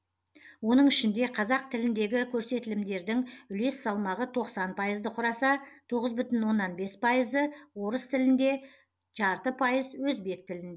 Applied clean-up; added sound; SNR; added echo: none; none; none; none.